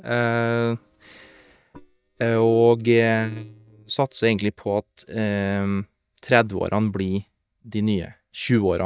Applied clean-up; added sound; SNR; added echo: neural mask model DeepFilterNet 3.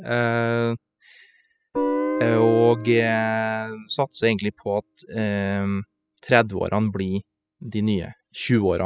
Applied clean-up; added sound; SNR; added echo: classical method spectral subtraction.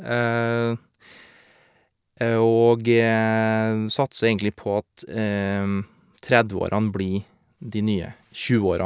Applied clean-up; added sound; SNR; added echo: none; none; none; none.